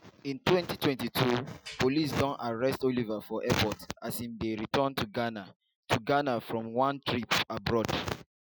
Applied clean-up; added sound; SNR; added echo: classical method Wiener filter.